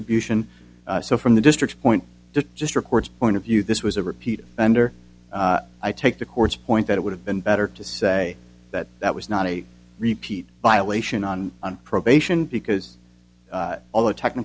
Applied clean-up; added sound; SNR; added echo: none; none; none; none.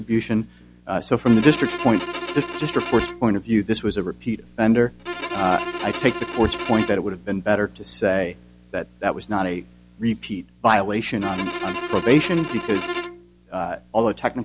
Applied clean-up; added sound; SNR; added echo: none; Bowed string instrument; 8 dB; none.